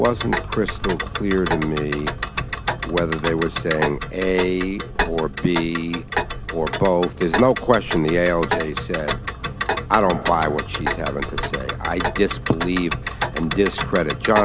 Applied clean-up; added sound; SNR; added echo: none; Tick; 3 dB; none.